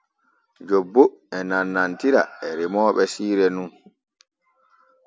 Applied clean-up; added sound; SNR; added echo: none; none; none; none.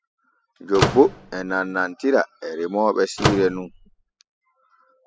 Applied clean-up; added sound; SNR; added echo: classical method spectral subtraction.